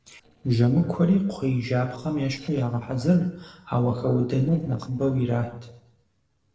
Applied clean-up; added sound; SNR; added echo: neural separator model SepFormer DNS4.